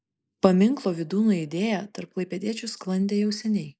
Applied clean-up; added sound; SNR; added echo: neural mask model Resemble Enhance denoiser.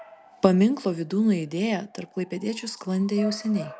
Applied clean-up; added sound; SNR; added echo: none; Bark / Motor vehicle (road) / Siren; 19 dB; none.